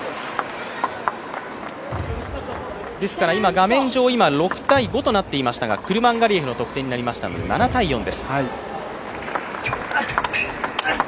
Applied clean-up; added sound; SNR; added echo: none; none; none; none.